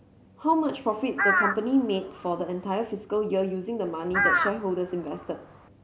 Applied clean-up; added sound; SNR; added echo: none; Crow; 1 dB; none.